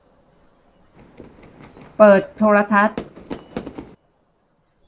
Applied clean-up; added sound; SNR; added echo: none; Fireworks; 16 dB; none.